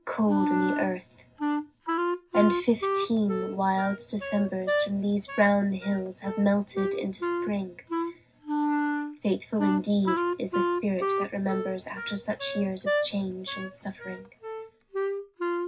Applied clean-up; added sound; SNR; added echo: none; Wind instrument, woodwind instrument; 2 dB; reverberation time 0.4 s.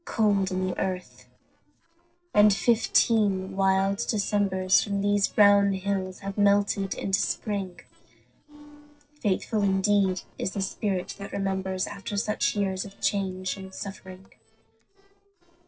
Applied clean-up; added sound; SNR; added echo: neural separator model SepFormer DNS4.